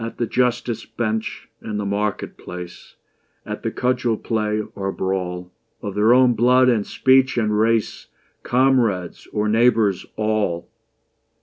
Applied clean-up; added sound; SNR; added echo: none; none; none; none.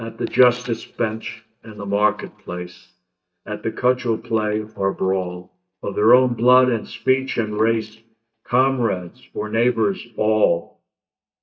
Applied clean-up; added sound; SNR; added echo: neural mask model DeepFilterNet 3.